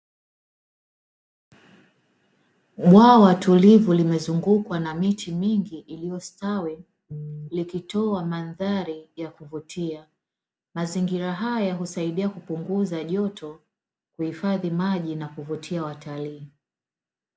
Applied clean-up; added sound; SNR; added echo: none; none; none; none.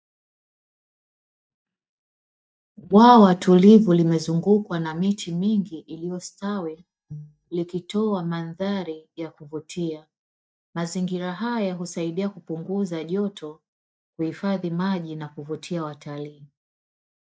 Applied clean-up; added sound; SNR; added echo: neural mask model DeepFilterNet 3.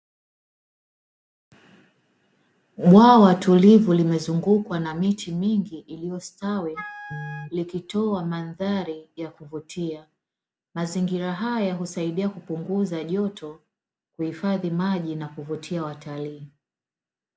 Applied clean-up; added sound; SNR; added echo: none; Wind instrument, woodwind instrument; 16 dB; none.